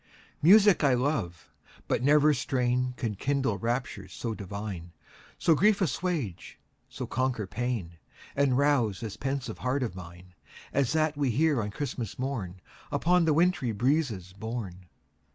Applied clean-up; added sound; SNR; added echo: none; none; none; none.